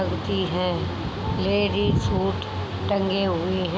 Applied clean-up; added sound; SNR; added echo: none; none; none; none.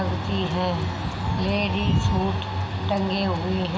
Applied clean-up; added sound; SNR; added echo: none; Cheering; 18 dB; reverberation time 1.8 s.